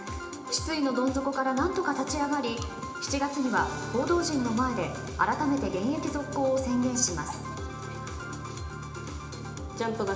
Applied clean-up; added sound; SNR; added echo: none; none; none; reverberation time 0.8 s.